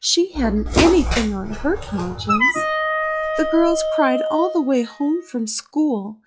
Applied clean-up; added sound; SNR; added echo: classical method log-MMSE.